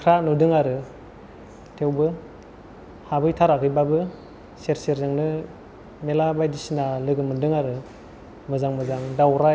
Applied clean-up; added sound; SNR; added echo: none; none; none; none.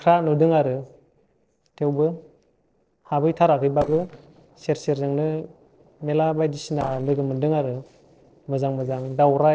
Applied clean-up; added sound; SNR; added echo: neural separator model SepFormer DNS4.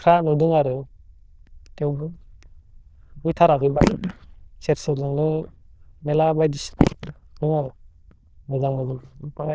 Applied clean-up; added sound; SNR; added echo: neural diffusion model UNIVERSE++.